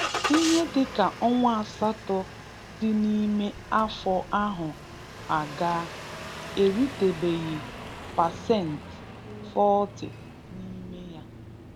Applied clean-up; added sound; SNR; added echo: none; Engine starting; 10 dB; none.